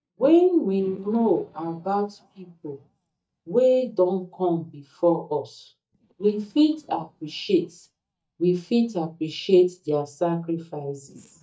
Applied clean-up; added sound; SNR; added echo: neural mask model DeepFilterNet 3.